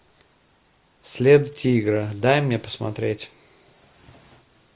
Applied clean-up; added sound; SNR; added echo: none; none; none; none.